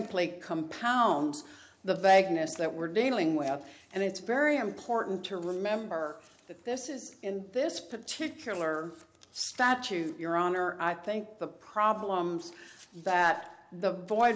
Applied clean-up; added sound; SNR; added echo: none; none; none; none.